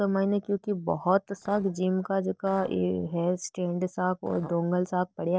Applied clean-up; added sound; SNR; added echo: neural separator model SepFormer DNS4.